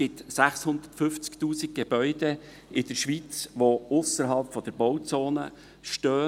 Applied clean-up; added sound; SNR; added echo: none; none; none; none.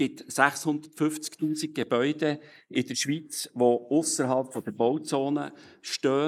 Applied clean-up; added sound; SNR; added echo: neural mask model Resemble Enhance denoiser.